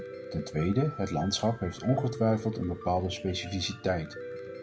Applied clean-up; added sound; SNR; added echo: none; Piano; 12 dB; none.